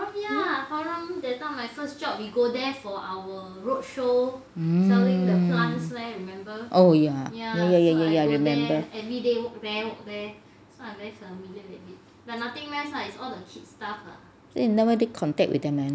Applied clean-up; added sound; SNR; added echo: none; none; none; none.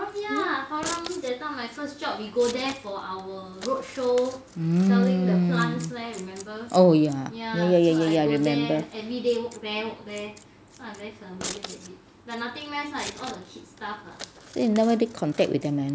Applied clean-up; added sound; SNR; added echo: none; Scissors; 19 dB; none.